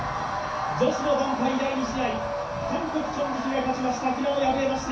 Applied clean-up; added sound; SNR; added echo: none; Thunder / Rain; 16 dB; reverberation time 0.6 s.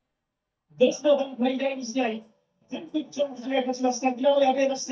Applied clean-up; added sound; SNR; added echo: neural mask model DeepFilterNet 3.